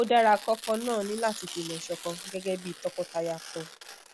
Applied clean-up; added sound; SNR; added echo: none; Tearing; 13 dB; none.